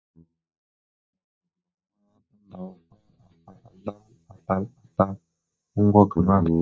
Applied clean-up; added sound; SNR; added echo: neural mask model DeepFilterNet 3.